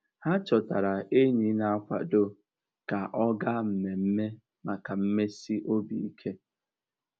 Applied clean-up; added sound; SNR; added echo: none; none; none; none.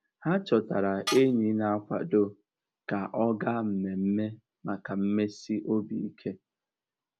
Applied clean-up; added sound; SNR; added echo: none; Tools; 14 dB; none.